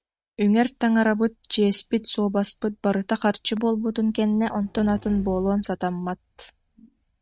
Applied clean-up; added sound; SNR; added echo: neural mask model RNNoise.